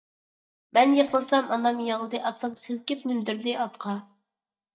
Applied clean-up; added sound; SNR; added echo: neural mask model DeepFilterNet 3.